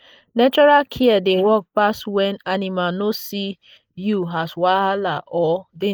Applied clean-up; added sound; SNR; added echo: neural mask model Resemble Enhance denoiser.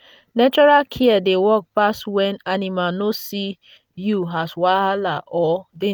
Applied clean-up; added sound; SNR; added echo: none; none; none; none.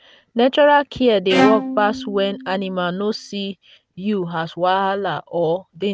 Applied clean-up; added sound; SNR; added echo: none; Bowed string instrument; 5 dB; none.